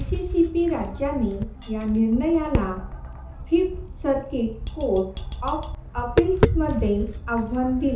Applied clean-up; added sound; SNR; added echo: none; Tap; 4 dB; reverberation time 0.6 s.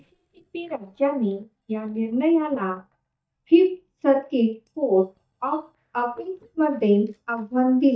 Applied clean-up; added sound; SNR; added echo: neural mask model DeepFilterNet 3.